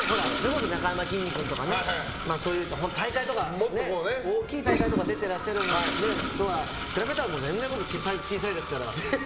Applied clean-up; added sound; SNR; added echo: none; Toilet flush; 3 dB; none.